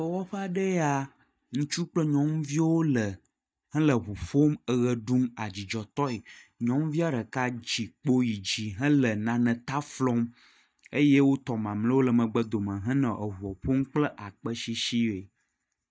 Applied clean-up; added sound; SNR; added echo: neural mask model DeepFilterNet 3.